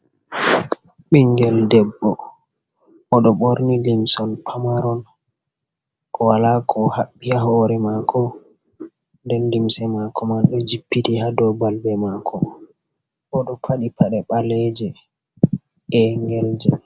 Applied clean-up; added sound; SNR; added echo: none; none; none; none.